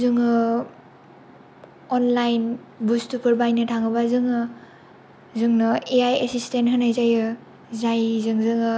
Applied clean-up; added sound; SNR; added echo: none; none; none; none.